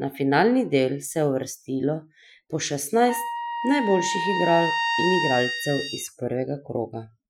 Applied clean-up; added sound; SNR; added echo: classical method Wiener filter.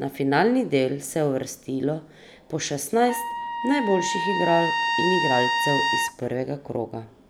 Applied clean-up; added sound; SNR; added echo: none; Trumpet; 0 dB; none.